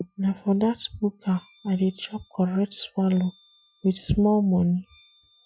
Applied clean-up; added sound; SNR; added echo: classical method Wiener filter.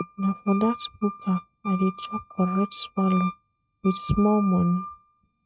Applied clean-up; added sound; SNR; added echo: neural mask model RNNoise.